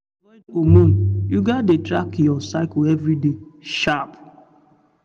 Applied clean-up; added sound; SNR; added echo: none; Bowed string instrument; 1 dB; none.